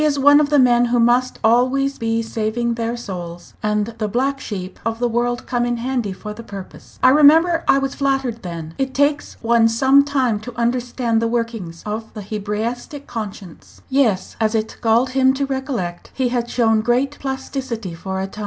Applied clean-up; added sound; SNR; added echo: none; none; none; none.